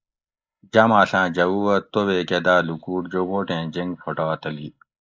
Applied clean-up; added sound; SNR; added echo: neural mask model Resemble Enhance denoiser.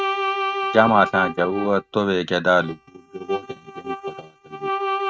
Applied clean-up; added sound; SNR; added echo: neural mask model RNNoise.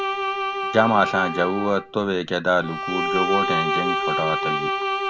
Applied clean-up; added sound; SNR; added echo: none; Bowed string instrument; 1 dB; none.